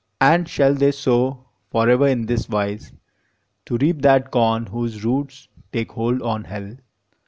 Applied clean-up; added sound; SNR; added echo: none; none; none; none.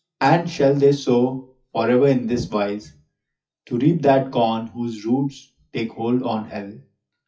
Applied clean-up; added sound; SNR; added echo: classical method WPE with log-MMSE.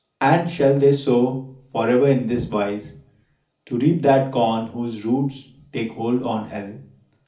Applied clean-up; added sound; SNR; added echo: none; Cowbell; 20 dB; reverberation time 0.4 s.